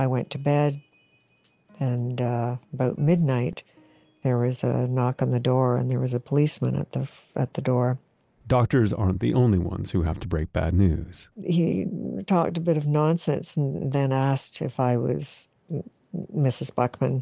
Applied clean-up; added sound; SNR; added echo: none; none; none; none.